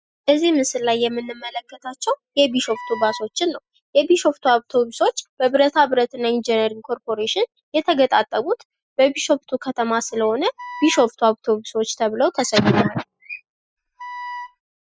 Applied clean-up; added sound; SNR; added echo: classical method spectral subtraction.